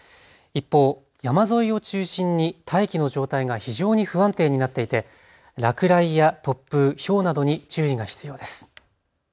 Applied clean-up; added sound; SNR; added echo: none; none; none; none.